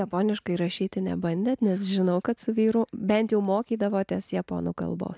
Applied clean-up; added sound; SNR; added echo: none; none; none; none.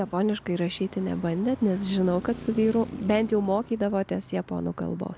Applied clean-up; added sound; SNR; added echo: none; Traffic noise, roadway noise; 17 dB; none.